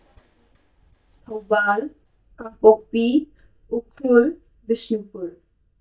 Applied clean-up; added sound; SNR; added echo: neural mask model DeepFilterNet 3.